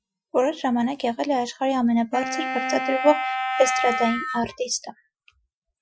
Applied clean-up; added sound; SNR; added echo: classical method Wiener filter.